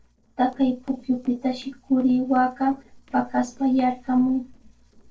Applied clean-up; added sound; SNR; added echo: neural separator model SepFormer DNS4.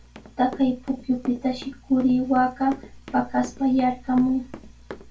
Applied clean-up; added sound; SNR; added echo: none; Run; 19 dB; reverberation time 0.2 s.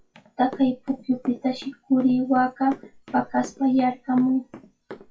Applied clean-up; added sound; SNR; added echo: classical method WPE with log-MMSE.